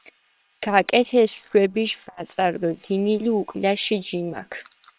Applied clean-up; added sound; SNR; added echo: neural separator model SepFormer WHAM!.